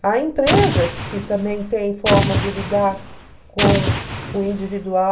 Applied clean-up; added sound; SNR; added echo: none; Explosion; 2 dB; reverberation time 0.2 s.